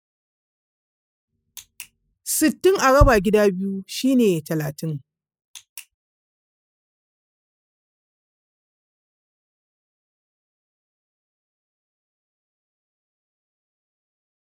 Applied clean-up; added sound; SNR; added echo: classical method spectral subtraction.